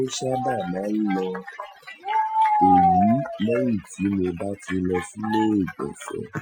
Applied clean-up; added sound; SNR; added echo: classical method Wiener filter.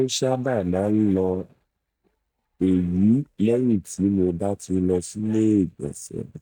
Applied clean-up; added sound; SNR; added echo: neural mask model DeepFilterNet 3.